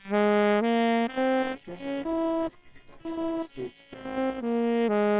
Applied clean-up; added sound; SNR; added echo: neural separator model SepFormer WHAMR!.